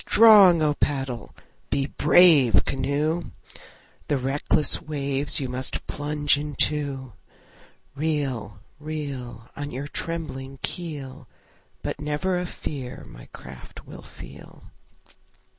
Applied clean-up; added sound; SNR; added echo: none; none; none; none.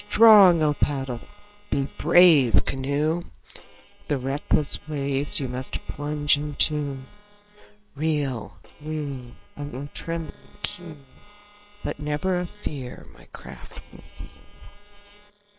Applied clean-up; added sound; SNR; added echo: neural separator model SepFormer WHAM!.